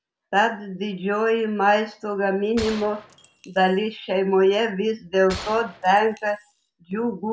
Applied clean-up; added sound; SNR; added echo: none; Gunshot, gunfire; 17 dB; none.